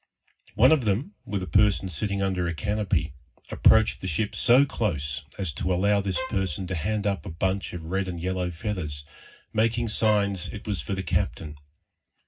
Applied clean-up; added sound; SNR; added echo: none; Bowed string instrument; 13 dB; reverberation time 0.4 s.